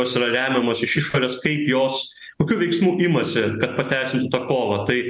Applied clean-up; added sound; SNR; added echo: none; none; none; none.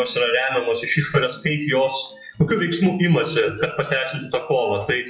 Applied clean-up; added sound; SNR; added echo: classical method WPE with log-MMSE.